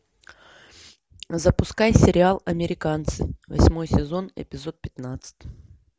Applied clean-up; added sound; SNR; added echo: none; none; none; none.